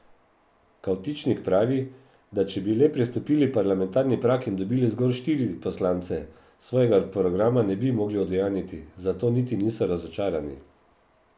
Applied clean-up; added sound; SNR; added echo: none; none; none; none.